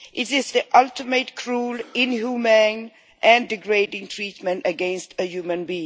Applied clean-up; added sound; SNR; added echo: none; none; none; none.